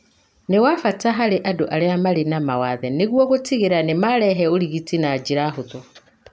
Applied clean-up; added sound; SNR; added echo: none; none; none; none.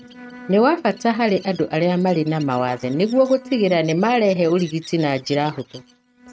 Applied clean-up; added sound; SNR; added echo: neural mask model RNNoise.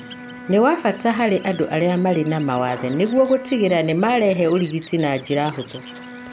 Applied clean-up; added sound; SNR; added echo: none; Bowed string instrument + Bird; 16 dB; none.